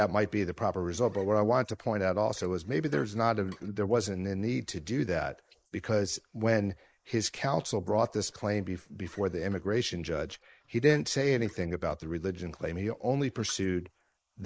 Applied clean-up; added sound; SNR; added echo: neural mask model Resemble Enhance denoiser.